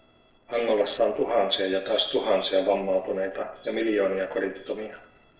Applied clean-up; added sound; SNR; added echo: neural separator model SepFormer DNS4.